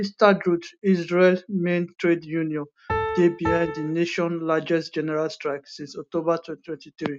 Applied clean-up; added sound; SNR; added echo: neural mask model RNNoise.